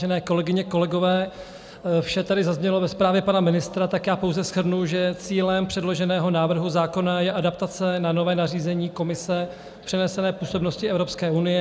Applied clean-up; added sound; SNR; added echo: none; none; none; none.